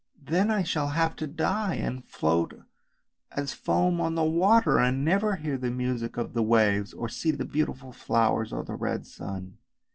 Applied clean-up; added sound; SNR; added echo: none; none; none; none.